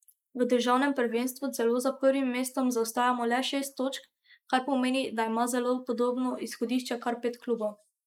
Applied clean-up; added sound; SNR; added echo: neural mask model Resemble Enhance denoiser.